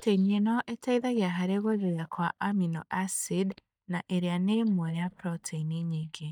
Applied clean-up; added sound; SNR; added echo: neural mask model DeepFilterNet 3.